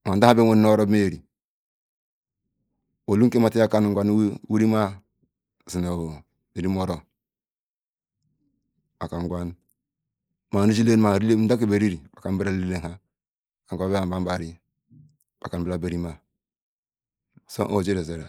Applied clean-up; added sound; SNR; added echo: neural mask model Resemble Enhance denoiser.